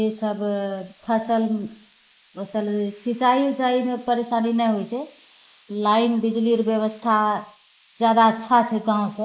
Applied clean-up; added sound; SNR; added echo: neural mask model Resemble Enhance denoiser.